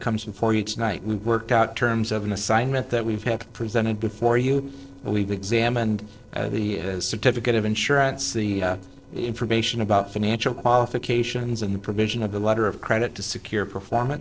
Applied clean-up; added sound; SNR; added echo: neural separator model SepFormer DNS4.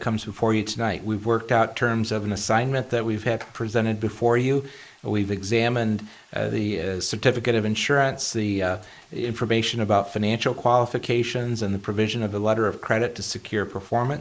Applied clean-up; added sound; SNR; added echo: neural mask model Resemble Enhance denoiser.